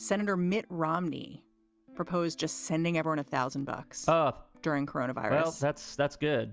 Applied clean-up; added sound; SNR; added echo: none; none; none; none.